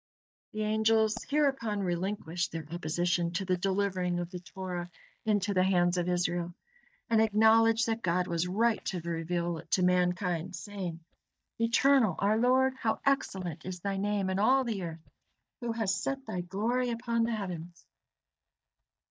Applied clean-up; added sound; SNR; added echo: neural mask model DeepFilterNet 3.